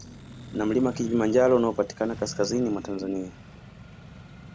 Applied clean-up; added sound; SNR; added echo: none; Accelerating, revving, vroom; 15 dB; none.